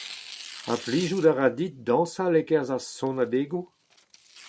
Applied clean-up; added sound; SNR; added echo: none; Tearing; 19 dB; none.